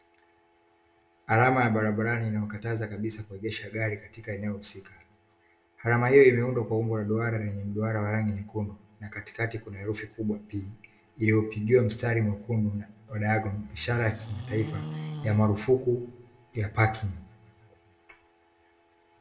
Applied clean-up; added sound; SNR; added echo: none; Livestock, farm animals, working animals; 11 dB; reverberation time 0.5 s.